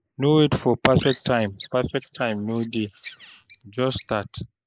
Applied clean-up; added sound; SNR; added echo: neural mask model Resemble Enhance denoiser.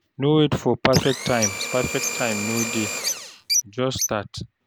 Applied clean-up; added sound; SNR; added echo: none; Bird + Domestic sounds, home sounds; 3 dB; none.